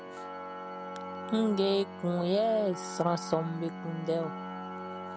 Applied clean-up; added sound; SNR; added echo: none; Organ + Telephone; 8 dB; none.